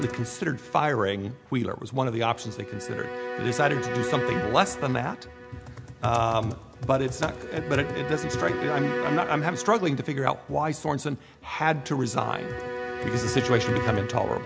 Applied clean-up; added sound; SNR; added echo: none; Bowed string instrument; 7 dB; none.